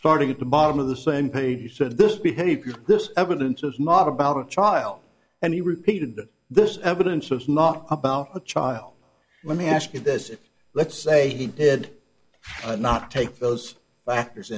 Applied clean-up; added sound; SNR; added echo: none; none; none; none.